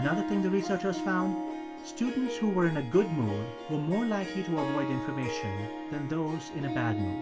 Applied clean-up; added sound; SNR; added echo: none; Harp; 5 dB; reverberation time 0.2 s.